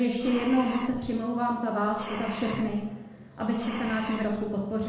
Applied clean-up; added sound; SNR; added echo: none; Breathing; 11 dB; reverberation time 1.0 s.